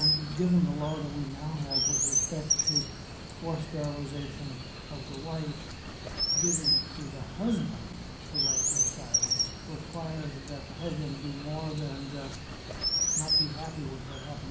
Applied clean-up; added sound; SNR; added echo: none; Chirp, tweet; -3 dB; reverberation time 0.6 s.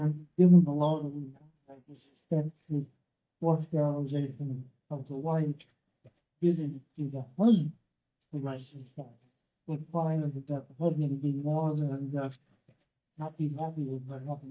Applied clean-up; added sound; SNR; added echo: neural mask model DeepFilterNet 3.